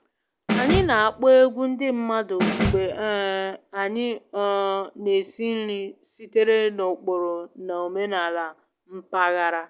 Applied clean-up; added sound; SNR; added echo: none; Snare drum; 3 dB; none.